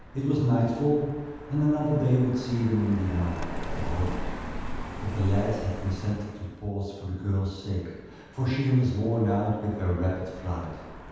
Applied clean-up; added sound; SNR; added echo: none; Car passing by; 10 dB; reverberation time 1.2 s.